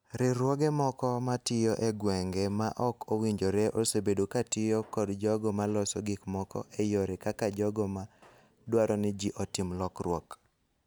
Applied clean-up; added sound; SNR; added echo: none; none; none; none.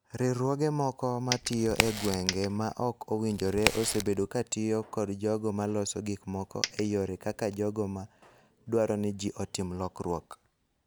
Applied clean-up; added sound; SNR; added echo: none; Coin (dropping) + Crack; 3 dB; none.